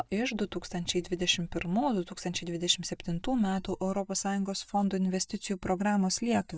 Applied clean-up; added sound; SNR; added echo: neural mask model DeepFilterNet 3.